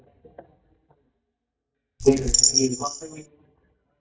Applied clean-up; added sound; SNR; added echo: neural mask model DeepFilterNet 3.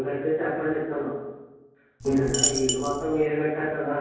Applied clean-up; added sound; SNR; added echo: none; Coin (dropping); 2 dB; reverberation time 1.3 s.